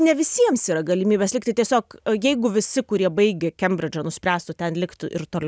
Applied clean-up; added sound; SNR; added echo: none; none; none; none.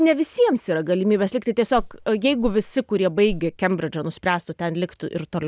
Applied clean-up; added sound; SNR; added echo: none; Whoosh, swoosh, swish; 11 dB; none.